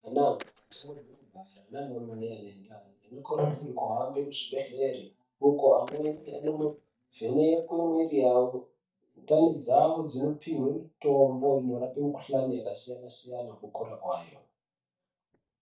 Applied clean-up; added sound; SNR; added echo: neural mask model DeepFilterNet 3.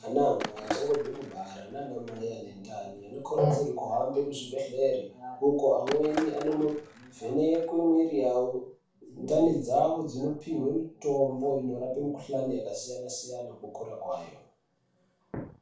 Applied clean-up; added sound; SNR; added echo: none; Skateboard; 11 dB; reverberation time 0.4 s.